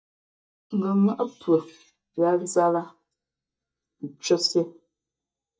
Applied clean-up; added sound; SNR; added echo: neural mask model DeepFilterNet 3.